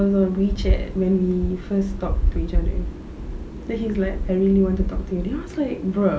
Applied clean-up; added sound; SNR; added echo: none; none; none; none.